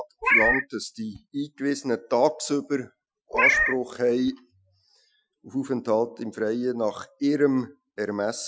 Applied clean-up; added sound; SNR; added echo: classical method Wiener filter.